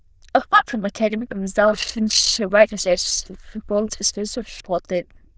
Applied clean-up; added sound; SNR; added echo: neural diffusion model UNIVERSE++.